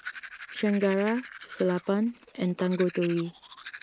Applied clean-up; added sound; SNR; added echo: none; Domestic sounds, home sounds; 15 dB; none.